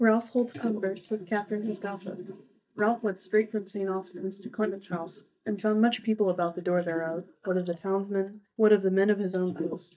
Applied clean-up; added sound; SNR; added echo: neural mask model DeepFilterNet 3.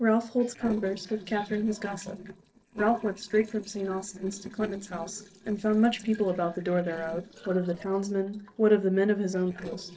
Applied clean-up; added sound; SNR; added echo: neural separator model SepFormer DNS4.